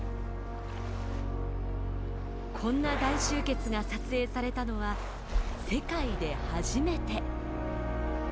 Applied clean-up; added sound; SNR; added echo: none; Insect; 13 dB; none.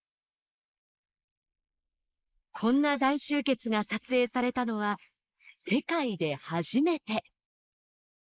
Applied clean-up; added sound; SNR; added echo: neural mask model Resemble Enhance denoiser.